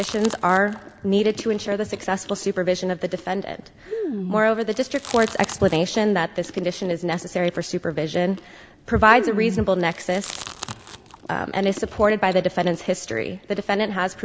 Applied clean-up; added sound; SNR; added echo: none; Chewing, mastication; 14 dB; none.